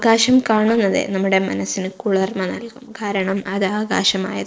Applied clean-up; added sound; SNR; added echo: neural separator model SepFormer DNS4.